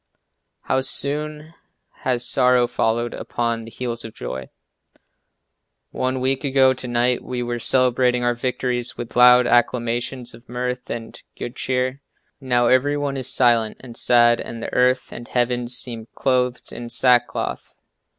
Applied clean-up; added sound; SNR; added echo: none; none; none; none.